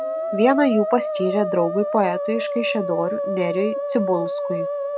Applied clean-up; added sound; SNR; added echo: none; Musical instrument; 3 dB; none.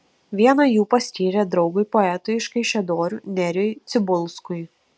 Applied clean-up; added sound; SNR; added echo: none; none; none; none.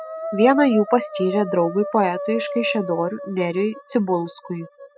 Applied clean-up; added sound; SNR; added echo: classical method spectral subtraction.